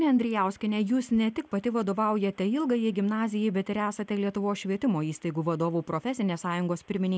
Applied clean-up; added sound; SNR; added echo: none; none; none; none.